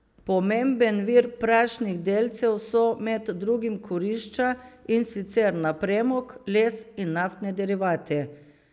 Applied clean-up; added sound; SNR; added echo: none; none; none; none.